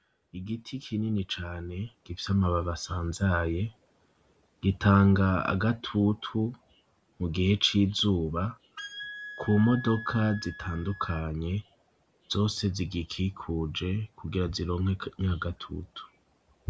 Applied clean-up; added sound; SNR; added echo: none; Wind instrument, woodwind instrument; 14 dB; none.